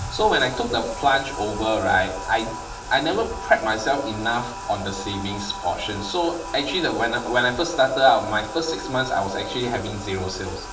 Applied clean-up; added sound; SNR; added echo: none; Bathtub (filling or washing); 11 dB; reverberation time 0.6 s.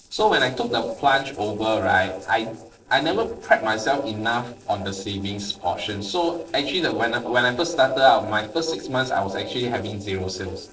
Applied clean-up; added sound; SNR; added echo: neural separator model SepFormer DNS4.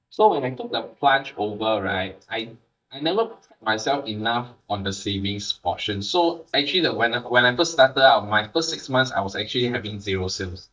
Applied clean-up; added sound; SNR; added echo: neural mask model DeepFilterNet 3.